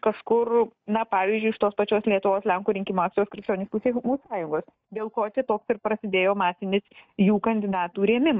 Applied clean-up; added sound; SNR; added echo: neural mask model DeepFilterNet 3.